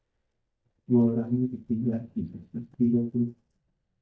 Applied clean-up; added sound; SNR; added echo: neural mask model DeepFilterNet 3.